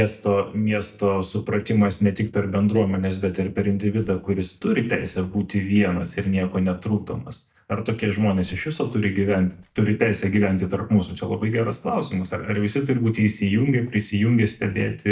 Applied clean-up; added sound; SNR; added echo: neural mask model DeepFilterNet 3.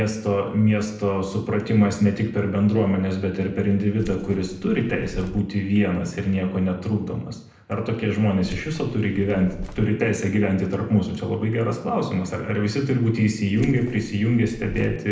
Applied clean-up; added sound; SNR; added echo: neural separator model SepFormer DNS4.